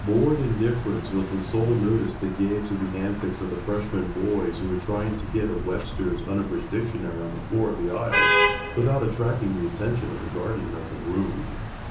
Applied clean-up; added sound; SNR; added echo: none; Traffic noise, roadway noise / Vehicle horn, car horn, honking; 4 dB; reverberation time 1.2 s.